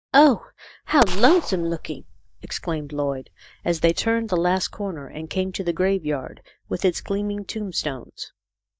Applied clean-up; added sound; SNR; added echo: neural mask model DeepFilterNet 3.